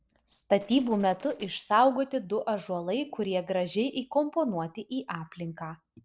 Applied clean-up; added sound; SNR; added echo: neural separator model SepFormer DNS4.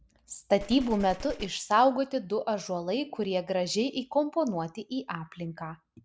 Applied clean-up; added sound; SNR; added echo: none; Gunshot, gunfire; 15 dB; none.